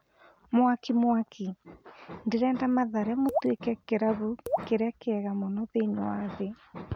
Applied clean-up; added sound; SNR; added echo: none; Raindrop / Drip; 5 dB; none.